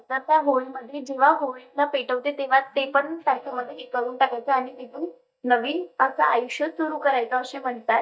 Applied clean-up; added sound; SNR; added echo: neural mask model DeepFilterNet 3.